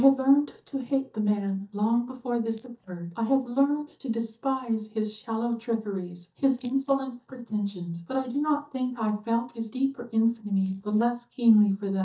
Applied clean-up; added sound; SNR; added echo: neural mask model DeepFilterNet 3.